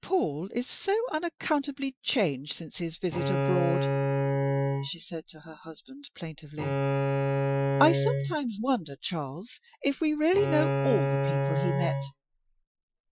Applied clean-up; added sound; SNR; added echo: classical method Wiener filter.